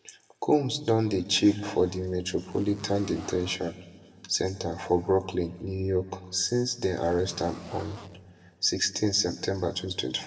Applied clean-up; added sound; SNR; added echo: none; Zipper (clothing); 19 dB; reverberation time 1.1 s.